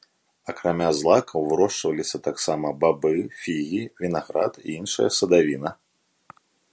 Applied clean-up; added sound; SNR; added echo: none; none; none; none.